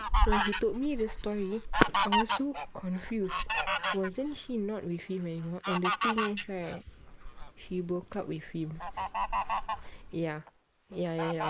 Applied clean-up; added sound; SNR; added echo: neural mask model Resemble Enhance denoiser.